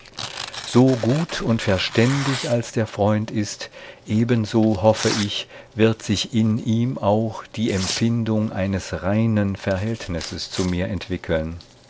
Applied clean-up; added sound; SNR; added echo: none; Tearing; 15 dB; none.